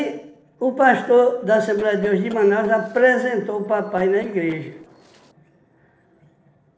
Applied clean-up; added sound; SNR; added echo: neural separator model SepFormer DNS4.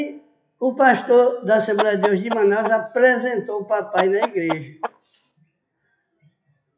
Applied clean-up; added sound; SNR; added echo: classical method WPE with log-MMSE.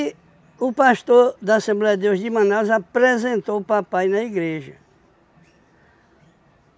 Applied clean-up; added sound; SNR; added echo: none; none; none; none.